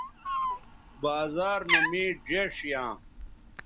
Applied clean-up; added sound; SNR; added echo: none; Cat; 1 dB; none.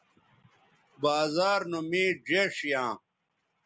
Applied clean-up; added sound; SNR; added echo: none; none; none; none.